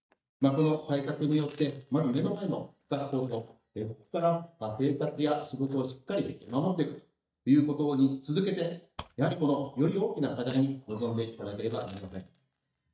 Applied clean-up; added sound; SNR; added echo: neural mask model DeepFilterNet 3.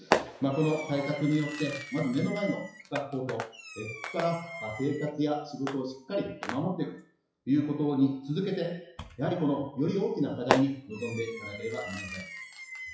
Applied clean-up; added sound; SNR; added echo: classical method WPE with log-MMSE.